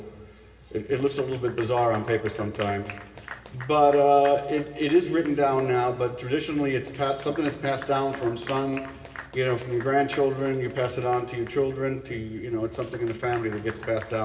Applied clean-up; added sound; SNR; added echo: none; Applause / Clapping; 19 dB; reverberation time 2.1 s.